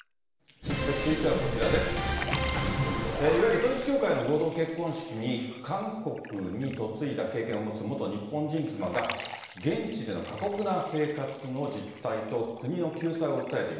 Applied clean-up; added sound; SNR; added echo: none; Liquid; 16 dB; reverberation time 0.9 s.